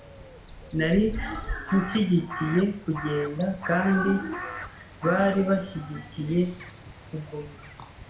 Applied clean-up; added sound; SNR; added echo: none; Crow; 11 dB; reverberation time 0.5 s.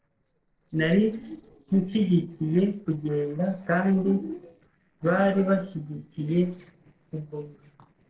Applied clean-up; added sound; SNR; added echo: neural separator model SepFormer DNS4.